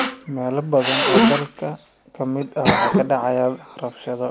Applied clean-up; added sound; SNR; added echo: none; Cough; -1 dB; none.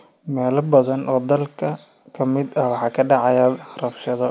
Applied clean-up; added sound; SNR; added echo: none; none; none; none.